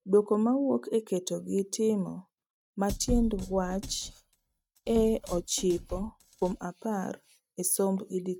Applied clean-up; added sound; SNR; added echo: neural mask model RNNoise.